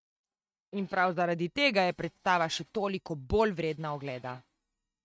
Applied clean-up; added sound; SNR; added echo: neural mask model RNNoise.